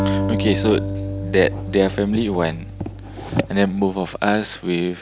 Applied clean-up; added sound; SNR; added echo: none; Acoustic guitar; 6 dB; none.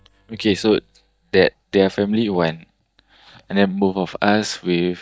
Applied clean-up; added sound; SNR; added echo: neural mask model DeepFilterNet 3.